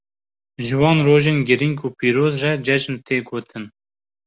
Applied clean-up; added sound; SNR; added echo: none; none; none; none.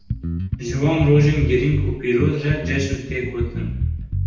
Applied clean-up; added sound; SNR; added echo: none; Bass guitar; 4 dB; reverberation time 0.8 s.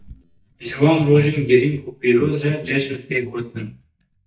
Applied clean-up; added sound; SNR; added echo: neural mask model DeepFilterNet 3.